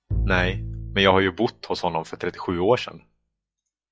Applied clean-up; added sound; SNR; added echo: classical method log-MMSE.